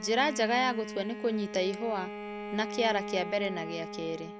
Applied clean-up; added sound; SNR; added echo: none; Bowed string instrument; 8 dB; none.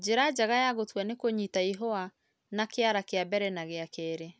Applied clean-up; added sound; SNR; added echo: none; none; none; none.